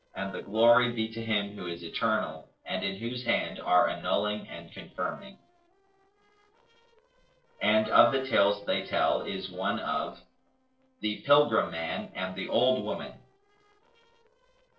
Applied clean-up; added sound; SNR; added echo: neural separator model SepFormer DNS4.